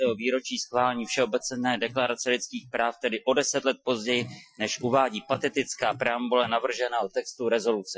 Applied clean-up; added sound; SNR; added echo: classical method Wiener filter.